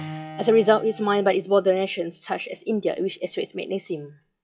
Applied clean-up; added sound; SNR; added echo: classical method WPE with log-MMSE.